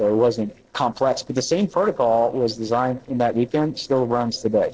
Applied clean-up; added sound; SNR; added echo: neural separator model SepFormer DNS4.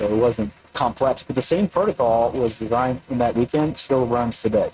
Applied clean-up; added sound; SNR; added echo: neural mask model RNNoise.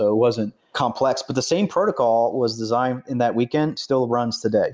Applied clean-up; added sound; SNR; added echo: none; none; none; none.